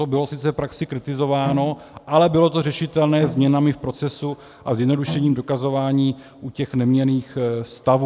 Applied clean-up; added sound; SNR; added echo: none; Bowed string instrument; 13 dB; none.